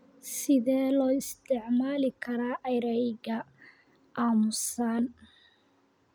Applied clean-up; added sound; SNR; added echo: none; none; none; none.